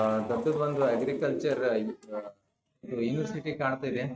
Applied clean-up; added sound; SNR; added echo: neural mask model RNNoise.